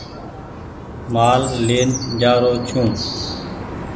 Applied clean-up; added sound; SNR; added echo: none; Chirp, tweet; 10 dB; none.